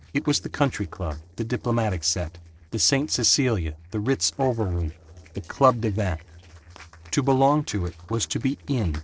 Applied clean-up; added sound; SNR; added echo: neural separator model SepFormer DNS4.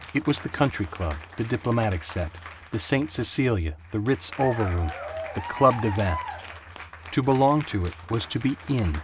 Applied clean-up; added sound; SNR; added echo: none; Applause / Cheering; 14 dB; none.